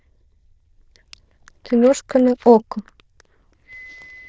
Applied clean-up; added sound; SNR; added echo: neural diffusion model UNIVERSE++.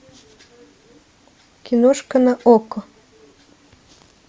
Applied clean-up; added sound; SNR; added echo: none; none; none; none.